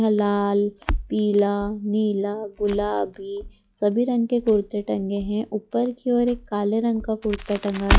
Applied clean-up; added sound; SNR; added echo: classical method log-MMSE.